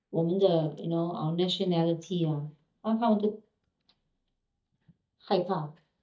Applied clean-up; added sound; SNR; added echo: neural mask model DeepFilterNet 3.